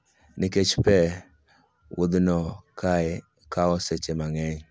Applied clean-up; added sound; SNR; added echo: none; none; none; none.